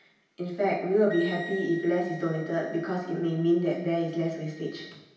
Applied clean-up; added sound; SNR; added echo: none; Wind instrument, woodwind instrument; 17 dB; reverberation time 0.9 s.